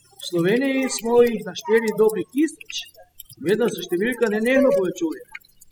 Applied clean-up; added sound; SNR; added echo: classical method spectral subtraction.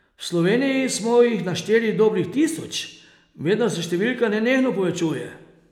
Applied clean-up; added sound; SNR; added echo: none; none; none; none.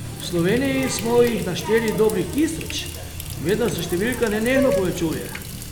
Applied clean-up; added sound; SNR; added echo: none; Water tap, faucet; 7 dB; none.